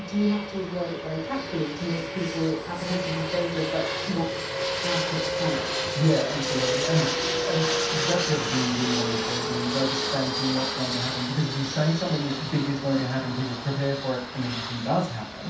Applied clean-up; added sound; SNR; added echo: none; Fixed-wing aircraft, airplane; 2 dB; reverberation time 0.7 s.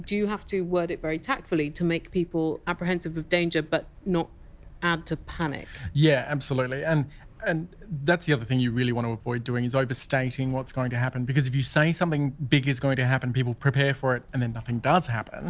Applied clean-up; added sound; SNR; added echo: none; none; none; none.